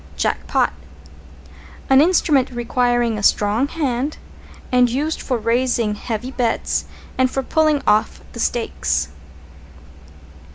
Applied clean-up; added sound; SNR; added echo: none; none; none; none.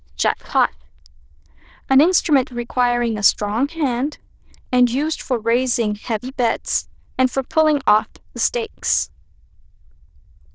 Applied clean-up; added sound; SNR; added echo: neural diffusion model UNIVERSE++.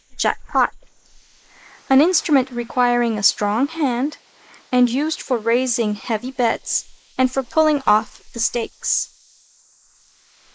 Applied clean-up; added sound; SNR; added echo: neural mask model Resemble Enhance denoiser.